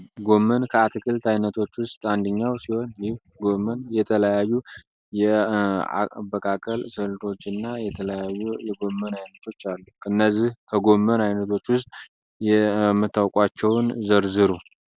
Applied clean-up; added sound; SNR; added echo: none; none; none; none.